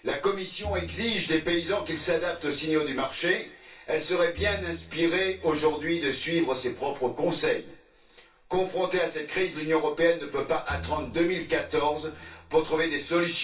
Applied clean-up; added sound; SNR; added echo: none; Bowed string instrument; 16 dB; reverberation time 0.2 s.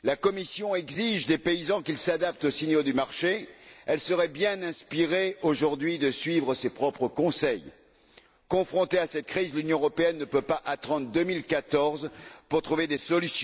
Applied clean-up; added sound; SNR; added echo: none; none; none; none.